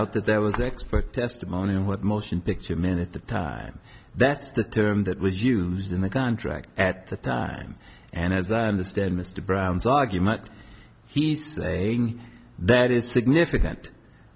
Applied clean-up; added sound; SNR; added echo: none; none; none; none.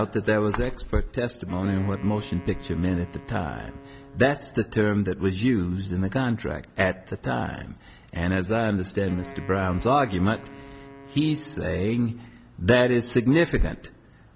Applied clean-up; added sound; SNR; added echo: none; Wind instrument, woodwind instrument; 19 dB; none.